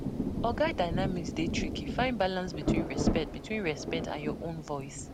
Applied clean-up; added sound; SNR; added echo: none; Rain; 0 dB; none.